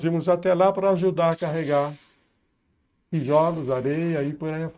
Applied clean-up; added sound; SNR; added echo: neural mask model RNNoise.